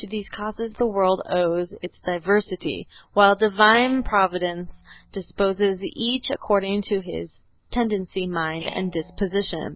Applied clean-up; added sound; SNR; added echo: neural separator model SepFormer DNS4.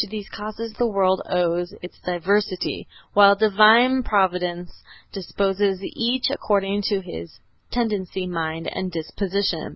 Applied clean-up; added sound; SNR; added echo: none; none; none; none.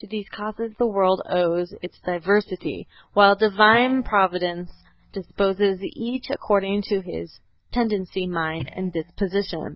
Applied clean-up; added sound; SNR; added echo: neural mask model DeepFilterNet 3.